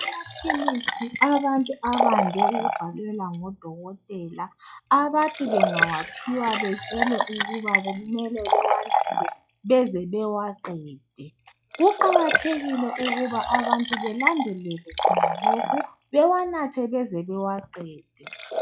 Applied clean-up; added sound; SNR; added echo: classical method log-MMSE.